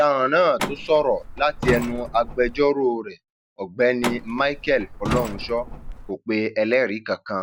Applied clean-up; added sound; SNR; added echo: none; Truck; 8 dB; none.